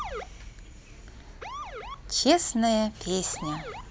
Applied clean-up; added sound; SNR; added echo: none; Motor vehicle (road) / Siren; 13 dB; none.